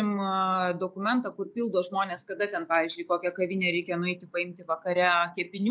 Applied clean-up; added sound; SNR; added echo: none; none; none; none.